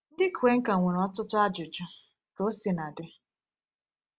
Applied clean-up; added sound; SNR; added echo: none; none; none; none.